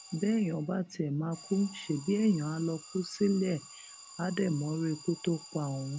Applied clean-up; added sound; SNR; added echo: none; Alarm; 18 dB; none.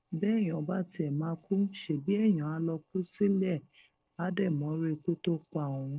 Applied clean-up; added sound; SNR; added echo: neural separator model SepFormer DNS4.